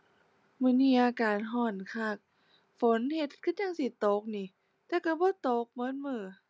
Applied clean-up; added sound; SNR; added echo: none; none; none; none.